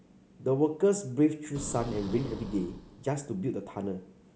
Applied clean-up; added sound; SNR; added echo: none; Boom; 13 dB; none.